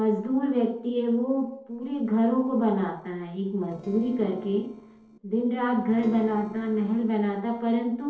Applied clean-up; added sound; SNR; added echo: neural separator model SepFormer DNS4.